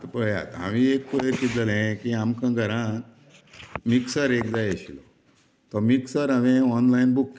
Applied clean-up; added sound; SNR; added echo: none; none; none; none.